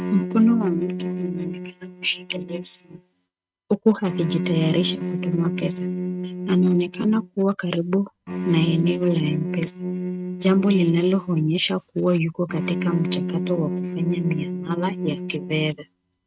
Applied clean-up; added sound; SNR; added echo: neural mask model RNNoise.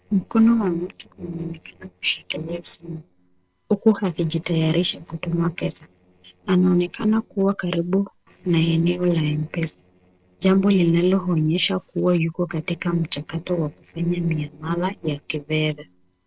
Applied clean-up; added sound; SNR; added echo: neural separator model SepFormer DNS4.